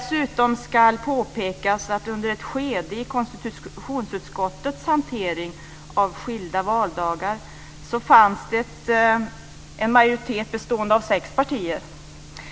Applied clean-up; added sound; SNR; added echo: none; none; none; none.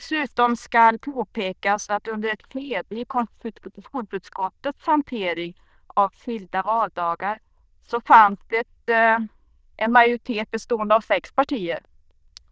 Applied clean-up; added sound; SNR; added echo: neural diffusion model UNIVERSE++.